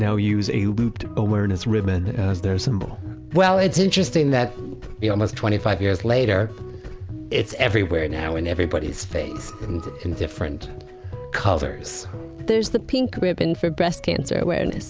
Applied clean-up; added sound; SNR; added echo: none; none; none; none.